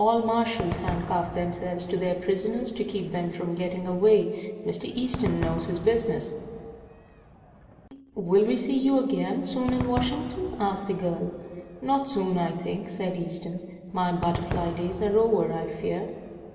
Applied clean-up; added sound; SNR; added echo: none; Crowd / Cheering / Fireworks; 12 dB; reverberation time 2.6 s.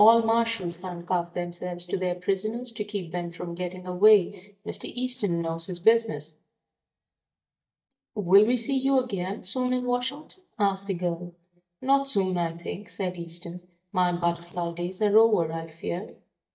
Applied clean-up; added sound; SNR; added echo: neural mask model DeepFilterNet 3.